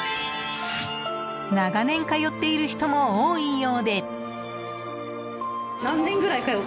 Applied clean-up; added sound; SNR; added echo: none; none; none; none.